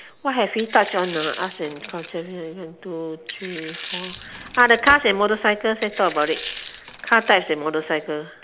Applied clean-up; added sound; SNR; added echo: none; Drawer open or close + Coin (dropping); 14 dB; none.